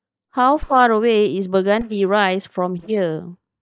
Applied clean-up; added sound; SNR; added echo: neural mask model DeepFilterNet 3.